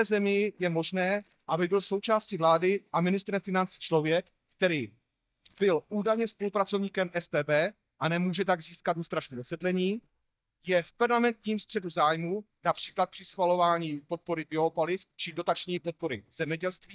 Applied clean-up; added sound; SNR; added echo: neural mask model DeepFilterNet 3.